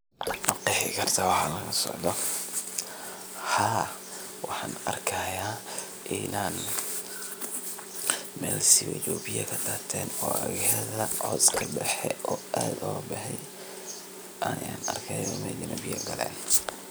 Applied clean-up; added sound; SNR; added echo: none; Drip; 12 dB; none.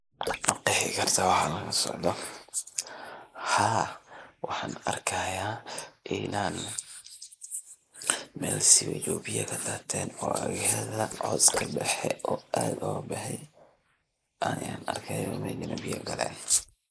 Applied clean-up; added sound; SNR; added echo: neural mask model Resemble Enhance denoiser.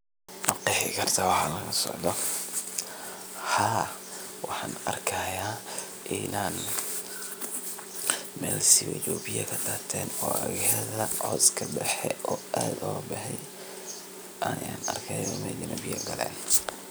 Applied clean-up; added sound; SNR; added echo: none; none; none; none.